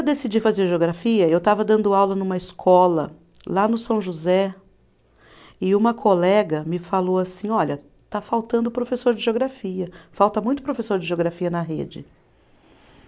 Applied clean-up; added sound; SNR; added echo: none; none; none; none.